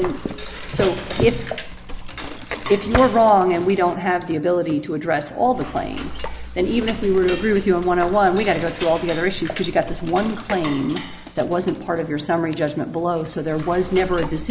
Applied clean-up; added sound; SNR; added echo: none; Cutlery, silverware / Dishes, pots, and pans; 12 dB; none.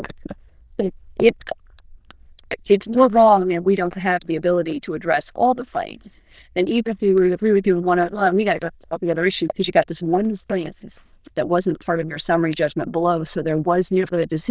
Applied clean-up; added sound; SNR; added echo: neural diffusion model UNIVERSE++.